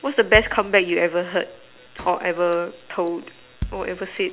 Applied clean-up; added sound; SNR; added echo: none; Drum kit; 15 dB; none.